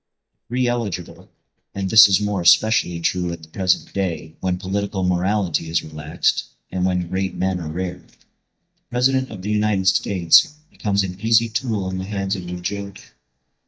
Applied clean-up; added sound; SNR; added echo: neural mask model DeepFilterNet 3.